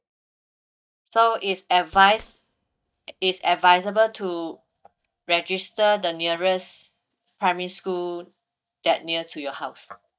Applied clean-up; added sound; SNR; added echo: neural mask model DeepFilterNet 3.